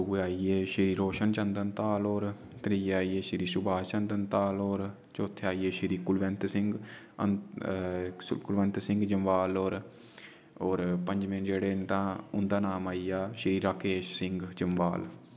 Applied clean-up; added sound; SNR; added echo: none; none; none; none.